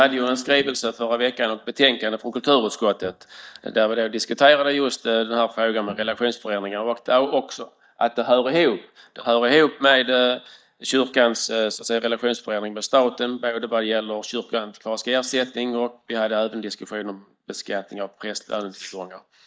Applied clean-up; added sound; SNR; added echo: neural mask model DeepFilterNet 3.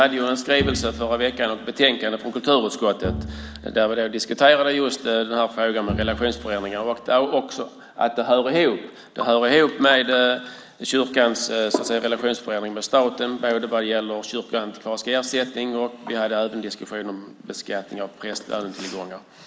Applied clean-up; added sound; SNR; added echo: none; Bowed string instrument; 11 dB; none.